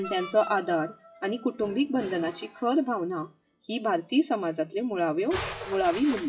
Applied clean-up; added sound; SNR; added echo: classical method WPE with log-MMSE.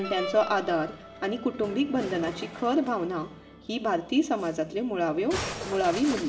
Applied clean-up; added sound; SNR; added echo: none; Musical instrument; 12 dB; reverberation time 2.4 s.